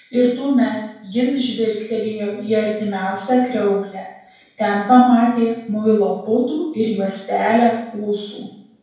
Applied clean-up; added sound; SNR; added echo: none; none; none; reverberation time 0.7 s.